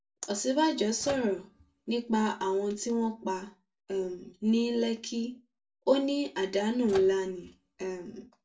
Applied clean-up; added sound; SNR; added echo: none; Microwave oven; 15 dB; reverberation time 0.2 s.